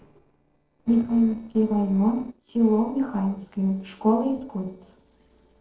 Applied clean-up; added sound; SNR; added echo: neural separator model SepFormer DNS4.